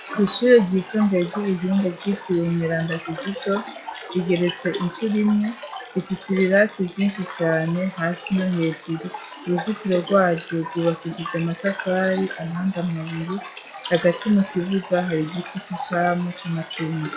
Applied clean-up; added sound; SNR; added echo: classical method log-MMSE.